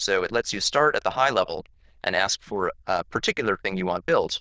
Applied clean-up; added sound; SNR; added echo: neural diffusion model UNIVERSE++.